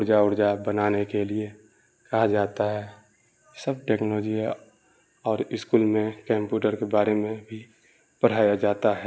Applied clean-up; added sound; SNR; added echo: none; none; none; none.